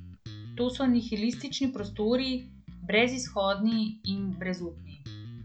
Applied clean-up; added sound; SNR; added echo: none; Bass guitar; 15 dB; none.